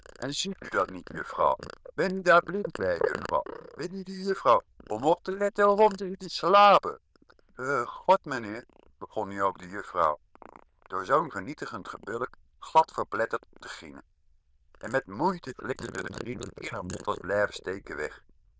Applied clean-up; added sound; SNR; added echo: neural diffusion model UNIVERSE++.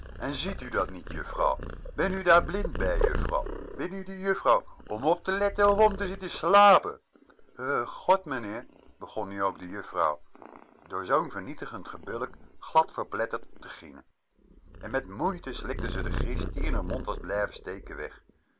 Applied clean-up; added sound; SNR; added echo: none; Purr; 7 dB; none.